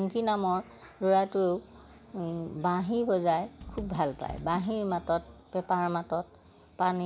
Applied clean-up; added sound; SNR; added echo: none; Bass drum / Snare drum; 17 dB; none.